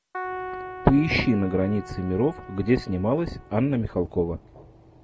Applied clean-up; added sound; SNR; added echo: none; Keyboard (musical); 13 dB; none.